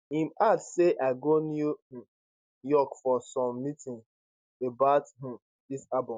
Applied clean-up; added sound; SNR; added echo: none; none; none; none.